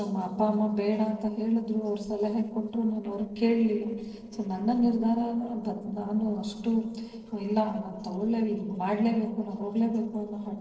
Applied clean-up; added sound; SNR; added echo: neural separator model SepFormer DNS4.